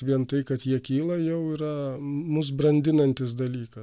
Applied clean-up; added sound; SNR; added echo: none; none; none; none.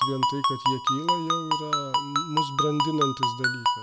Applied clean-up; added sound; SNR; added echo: none; Ringtone; -5 dB; none.